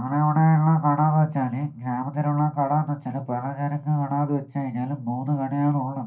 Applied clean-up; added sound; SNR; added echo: none; none; none; reverberation time 0.3 s.